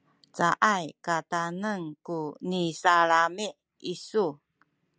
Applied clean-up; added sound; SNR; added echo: none; none; none; none.